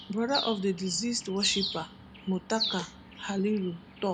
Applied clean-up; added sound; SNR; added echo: none; Bird; 6 dB; none.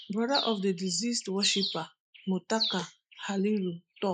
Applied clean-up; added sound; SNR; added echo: neural mask model Resemble Enhance denoiser.